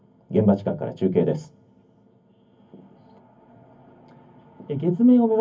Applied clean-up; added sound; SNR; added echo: none; none; none; reverberation time 0.3 s.